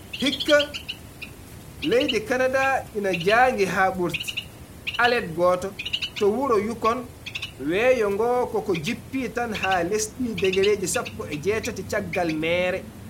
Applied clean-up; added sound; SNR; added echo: none; Bird; 11 dB; none.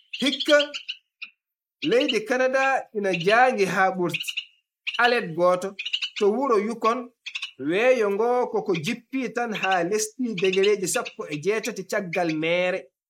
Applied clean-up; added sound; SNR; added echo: neural mask model Resemble Enhance denoiser.